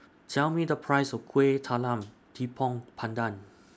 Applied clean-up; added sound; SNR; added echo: none; none; none; none.